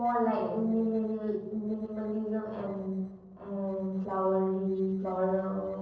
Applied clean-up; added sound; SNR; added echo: neural separator model SepFormer DNS4.